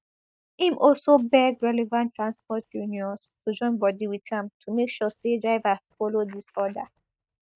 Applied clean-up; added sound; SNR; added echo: neural mask model DeepFilterNet 3.